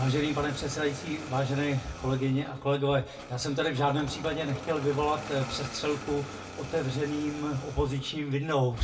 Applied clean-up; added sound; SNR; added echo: none; Engine starting; 13 dB; reverberation time 0.2 s.